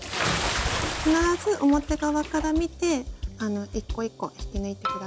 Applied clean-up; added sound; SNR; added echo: none; Bathtub (filling or washing) / Splash, splatter; 7 dB; none.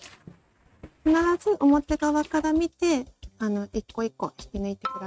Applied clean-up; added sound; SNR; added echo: neural mask model RNNoise.